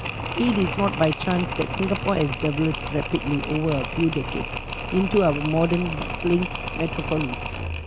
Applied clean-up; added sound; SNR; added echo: none; Mechanisms; 5 dB; none.